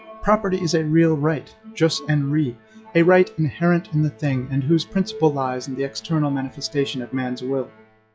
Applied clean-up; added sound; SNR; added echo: classical method log-MMSE.